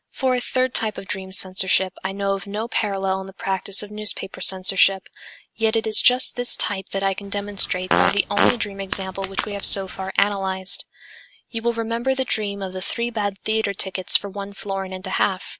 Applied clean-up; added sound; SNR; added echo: none; Fart; 0 dB; none.